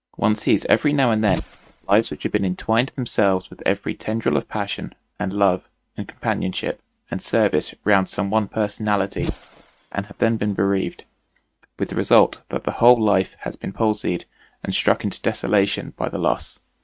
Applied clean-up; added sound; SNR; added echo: neural mask model RNNoise.